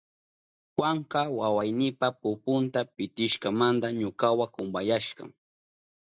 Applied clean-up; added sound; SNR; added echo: none; none; none; none.